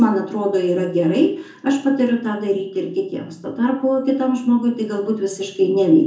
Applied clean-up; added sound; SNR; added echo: none; none; none; reverberation time 0.6 s.